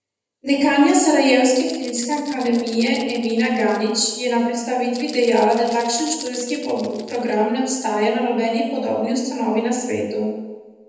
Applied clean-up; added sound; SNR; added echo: neural separator model SepFormer DNS4.